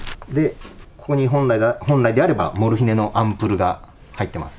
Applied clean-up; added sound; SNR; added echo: none; none; none; none.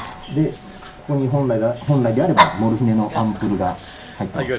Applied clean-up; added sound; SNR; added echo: none; Dog; 6 dB; reverberation time 0.3 s.